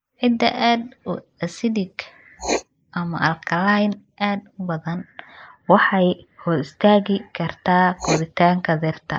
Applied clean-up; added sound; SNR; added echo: neural mask model Resemble Enhance denoiser.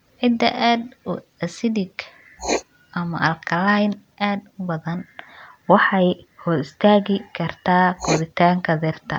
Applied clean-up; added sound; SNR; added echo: none; Writing; 14 dB; none.